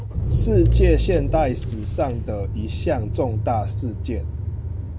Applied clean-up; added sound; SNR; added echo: none; Engine / Car; -2 dB; none.